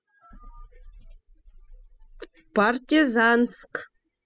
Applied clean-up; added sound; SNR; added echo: classical method spectral subtraction.